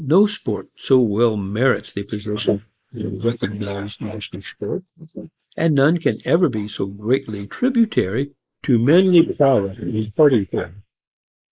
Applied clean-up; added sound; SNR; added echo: neural mask model Resemble Enhance denoiser.